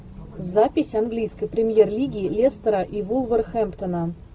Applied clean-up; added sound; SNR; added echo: none; none; none; none.